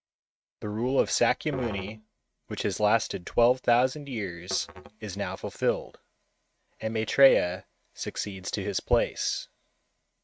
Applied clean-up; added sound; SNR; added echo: neural mask model RNNoise.